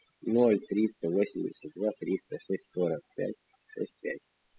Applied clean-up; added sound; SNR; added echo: classical method spectral subtraction.